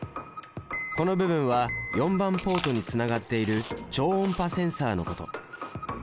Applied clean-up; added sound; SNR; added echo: none; Chewing, mastication; 13 dB; none.